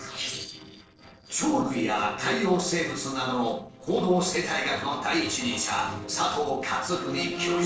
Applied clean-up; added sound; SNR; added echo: neural separator model SepFormer DNS4.